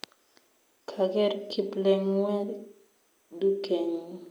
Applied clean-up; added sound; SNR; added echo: none; none; none; none.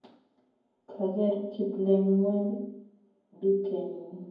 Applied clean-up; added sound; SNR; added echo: none; none; none; reverberation time 0.9 s.